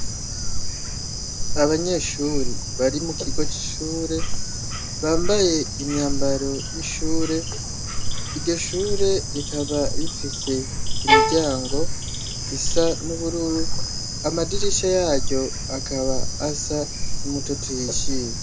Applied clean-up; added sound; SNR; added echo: none; Bird / Insect + Bowed string instrument; -2 dB; none.